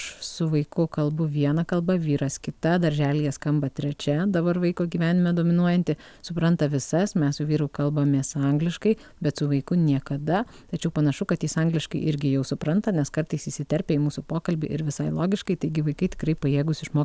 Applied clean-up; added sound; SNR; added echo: none; none; none; none.